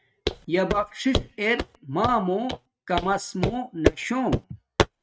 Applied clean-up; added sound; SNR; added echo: neural mask model RNNoise.